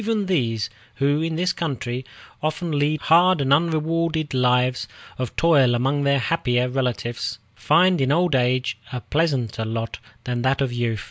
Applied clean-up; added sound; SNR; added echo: none; none; none; none.